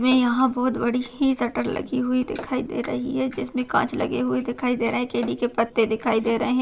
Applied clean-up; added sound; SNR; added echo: none; Tap / Hammer; 20 dB; reverberation time 0.3 s.